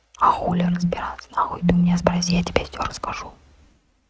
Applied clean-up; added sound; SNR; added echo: neural mask model RNNoise.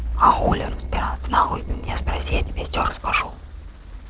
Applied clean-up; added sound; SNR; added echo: neural separator model SepFormer DNS4.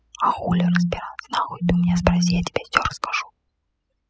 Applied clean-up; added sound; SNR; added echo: classical method spectral subtraction.